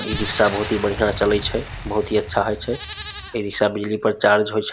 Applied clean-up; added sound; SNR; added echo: none; Boom + Livestock, farm animals, working animals; 10 dB; none.